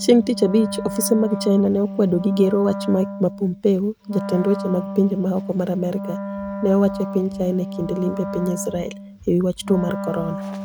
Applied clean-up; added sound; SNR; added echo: none; Wind instrument, woodwind instrument; 9 dB; none.